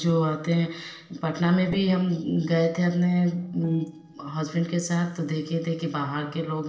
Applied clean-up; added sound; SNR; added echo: neural separator model SepFormer DNS4.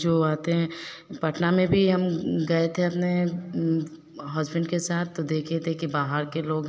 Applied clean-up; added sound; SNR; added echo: none; none; none; none.